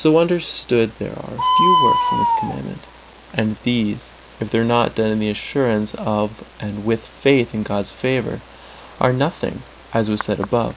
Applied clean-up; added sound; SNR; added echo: none; Bird; 5 dB; none.